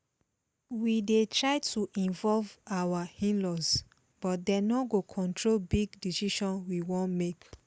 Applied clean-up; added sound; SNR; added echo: none; none; none; none.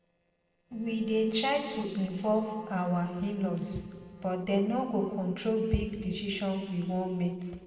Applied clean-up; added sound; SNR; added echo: neural separator model SepFormer DNS4.